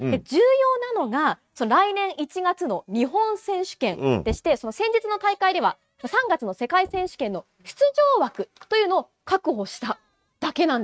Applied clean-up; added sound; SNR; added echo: neural mask model RNNoise.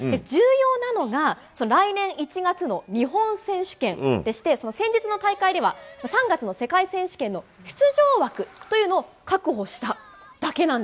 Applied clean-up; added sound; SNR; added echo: none; none; none; none.